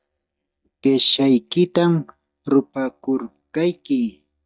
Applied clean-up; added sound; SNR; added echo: neural mask model DeepFilterNet 3.